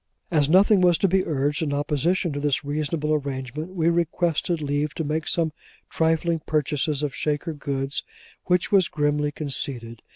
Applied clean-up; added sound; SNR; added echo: none; none; none; none.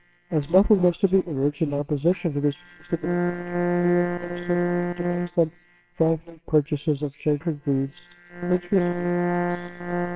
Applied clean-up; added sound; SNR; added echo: neural separator model SepFormer WHAMR!.